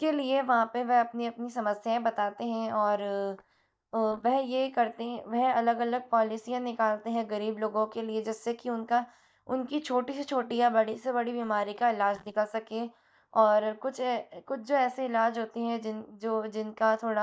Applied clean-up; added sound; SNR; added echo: neural mask model DeepFilterNet 3.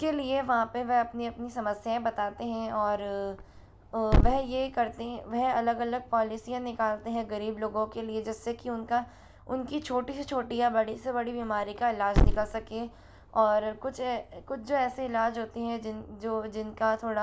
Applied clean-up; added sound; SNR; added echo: none; Thump, thud; 5 dB; none.